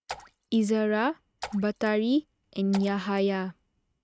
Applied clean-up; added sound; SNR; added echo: neural mask model RNNoise.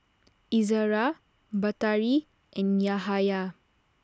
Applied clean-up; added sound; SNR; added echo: none; none; none; none.